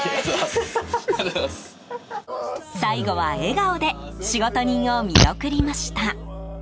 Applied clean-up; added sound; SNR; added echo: none; Fart; -2 dB; none.